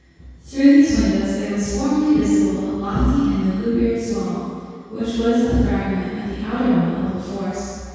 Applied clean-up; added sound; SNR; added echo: none; none; none; reverberation time 2.0 s.